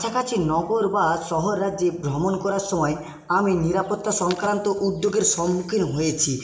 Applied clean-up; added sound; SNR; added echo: none; none; none; reverberation time 1.0 s.